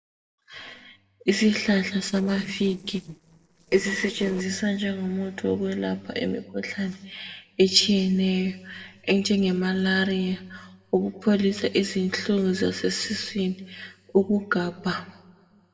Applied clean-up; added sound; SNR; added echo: neural separator model SepFormer DNS4.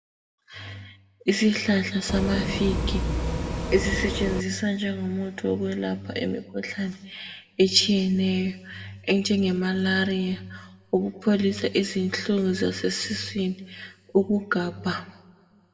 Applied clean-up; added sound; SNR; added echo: none; Bus; 1 dB; reverberation time 1.0 s.